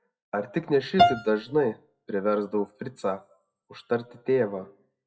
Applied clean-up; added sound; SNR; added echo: classical method WPE with log-MMSE.